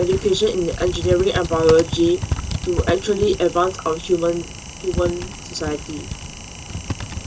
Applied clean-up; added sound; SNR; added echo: none; Typing; 7 dB; reverberation time 0.2 s.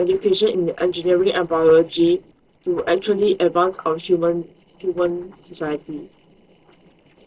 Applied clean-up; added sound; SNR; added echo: neural separator model SepFormer DNS4.